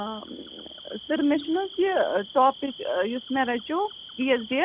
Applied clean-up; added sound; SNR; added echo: none; Cricket; 17 dB; none.